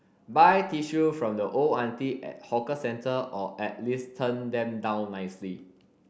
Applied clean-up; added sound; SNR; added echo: none; none; none; none.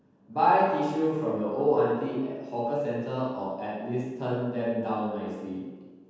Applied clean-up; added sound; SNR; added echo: none; none; none; reverberation time 1.2 s.